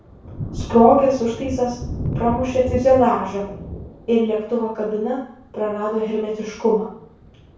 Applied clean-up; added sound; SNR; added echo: none; Thunder; 12 dB; reverberation time 0.6 s.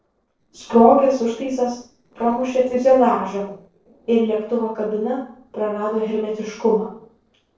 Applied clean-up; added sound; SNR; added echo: neural separator model SepFormer DNS4.